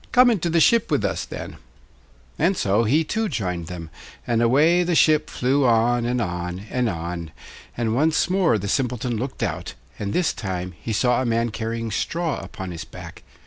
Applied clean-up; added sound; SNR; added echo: none; none; none; none.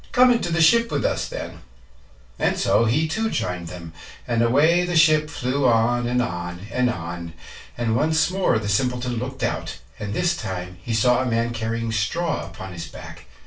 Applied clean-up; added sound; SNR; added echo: none; none; none; reverberation time 0.2 s.